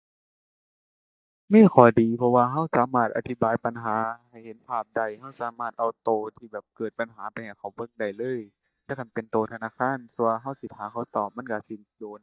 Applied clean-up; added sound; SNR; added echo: neural mask model DeepFilterNet 3.